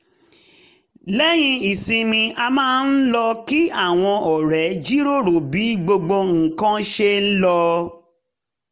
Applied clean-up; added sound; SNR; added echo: none; none; none; none.